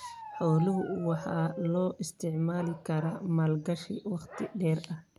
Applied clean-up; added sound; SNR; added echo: none; Bark; 14 dB; none.